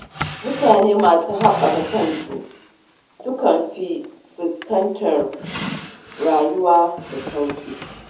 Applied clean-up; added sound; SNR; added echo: none; Drawer open or close; 13 dB; reverberation time 0.7 s.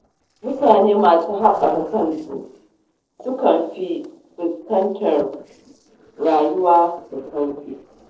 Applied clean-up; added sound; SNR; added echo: neural separator model SepFormer DNS4.